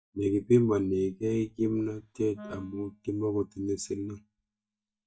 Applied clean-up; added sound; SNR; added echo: neural mask model DeepFilterNet 3.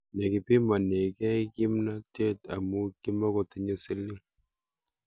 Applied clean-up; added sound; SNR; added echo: none; none; none; none.